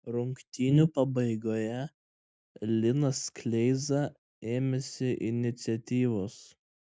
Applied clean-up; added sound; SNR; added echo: none; none; none; none.